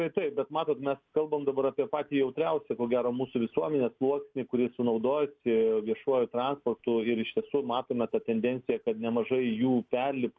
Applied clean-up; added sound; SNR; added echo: none; none; none; none.